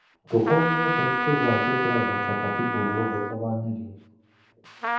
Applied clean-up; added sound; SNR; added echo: none; Trumpet; 1 dB; reverberation time 0.9 s.